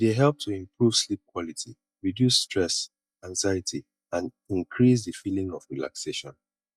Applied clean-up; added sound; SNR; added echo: neural mask model DeepFilterNet 3.